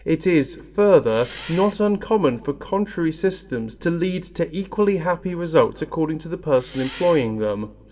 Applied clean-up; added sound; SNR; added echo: none; Engine; 19 dB; reverberation time 0.3 s.